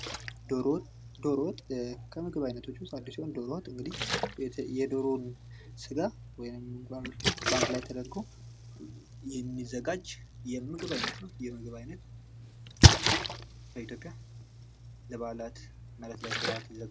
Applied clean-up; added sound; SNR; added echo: none; Splash, splatter; -4 dB; none.